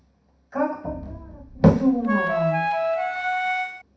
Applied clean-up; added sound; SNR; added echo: none; Wind instrument, woodwind instrument; -1 dB; reverberation time 0.6 s.